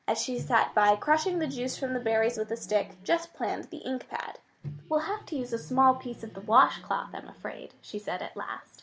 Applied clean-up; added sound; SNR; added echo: none; Microwave oven; 17 dB; none.